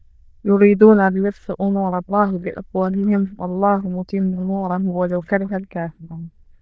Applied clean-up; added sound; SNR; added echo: neural diffusion model UNIVERSE++.